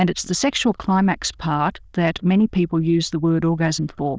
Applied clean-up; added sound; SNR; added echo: neural diffusion model UNIVERSE++.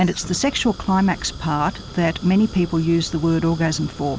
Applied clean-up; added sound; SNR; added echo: none; Fire; 15 dB; none.